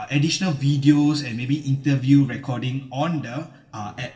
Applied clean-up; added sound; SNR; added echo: neural separator model SepFormer DNS4.